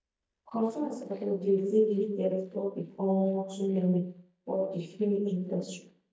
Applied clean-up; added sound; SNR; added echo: neural mask model DeepFilterNet 3.